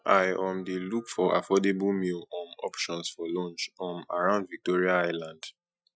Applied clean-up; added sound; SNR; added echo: classical method Wiener filter.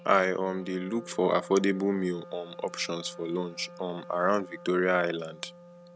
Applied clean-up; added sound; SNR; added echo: none; Wind instrument, woodwind instrument; 18 dB; none.